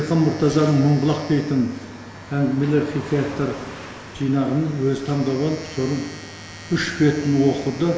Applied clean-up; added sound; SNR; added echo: none; Domestic sounds, home sounds + Car passing by / Truck; 18 dB; none.